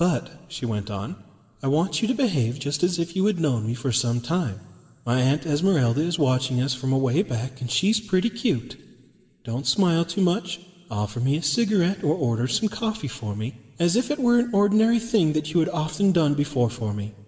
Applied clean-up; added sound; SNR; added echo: none; none; none; reverberation time 1.5 s.